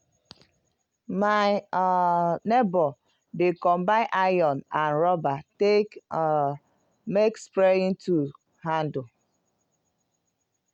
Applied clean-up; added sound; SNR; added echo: none; none; none; none.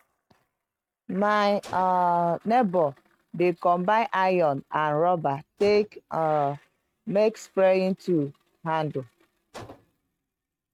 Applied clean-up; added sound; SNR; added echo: neural mask model RNNoise.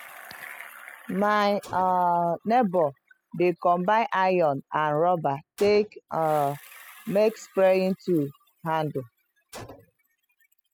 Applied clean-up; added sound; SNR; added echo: classical method spectral subtraction.